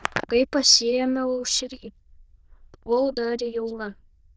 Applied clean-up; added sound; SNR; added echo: neural diffusion model UNIVERSE++.